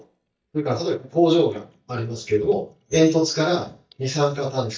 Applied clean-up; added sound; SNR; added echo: neural mask model DeepFilterNet 3.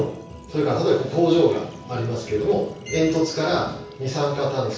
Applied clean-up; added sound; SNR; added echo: none; Sink (filling or washing); 19 dB; reverberation time 0.6 s.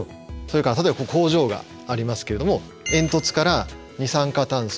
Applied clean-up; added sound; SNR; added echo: none; none; none; none.